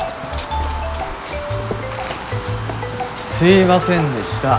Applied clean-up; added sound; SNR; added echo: none; Run; 10 dB; none.